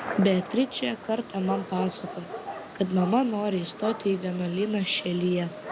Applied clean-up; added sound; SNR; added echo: none; Gunshot, gunfire; 11 dB; none.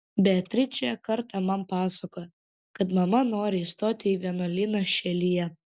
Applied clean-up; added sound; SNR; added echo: none; none; none; none.